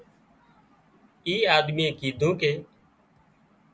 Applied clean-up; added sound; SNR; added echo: none; none; none; none.